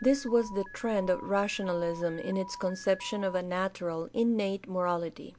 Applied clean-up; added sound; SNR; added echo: none; Alarm; 17 dB; none.